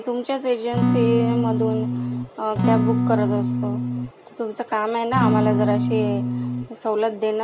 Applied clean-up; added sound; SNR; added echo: none; Acoustic guitar / Strum; -4 dB; none.